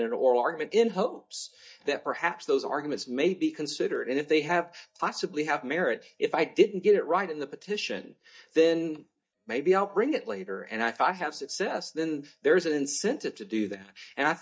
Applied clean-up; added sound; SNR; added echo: neural mask model DeepFilterNet 3.